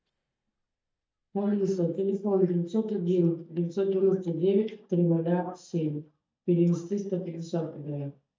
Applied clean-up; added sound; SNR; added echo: neural mask model DeepFilterNet 3.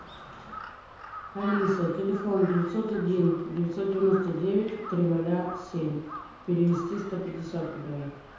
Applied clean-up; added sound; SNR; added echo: none; Crow; 14 dB; reverberation time 0.9 s.